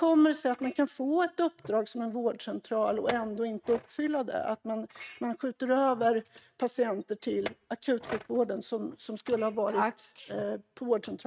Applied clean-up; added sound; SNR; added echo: neural mask model RNNoise.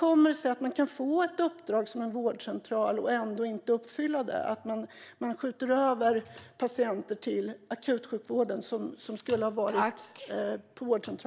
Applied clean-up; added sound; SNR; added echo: none; none; none; none.